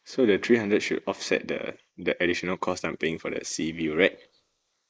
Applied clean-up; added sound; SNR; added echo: neural mask model Resemble Enhance denoiser.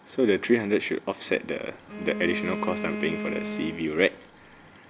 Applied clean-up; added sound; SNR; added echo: none; Bowed string instrument; 7 dB; none.